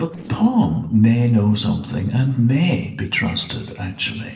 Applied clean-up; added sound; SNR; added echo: neural separator model SepFormer DNS4.